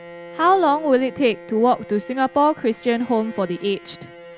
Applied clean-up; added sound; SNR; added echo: none; Bowed string instrument; 19 dB; none.